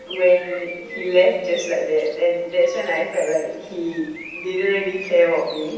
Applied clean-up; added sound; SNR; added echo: none; Bird; 16 dB; reverberation time 0.9 s.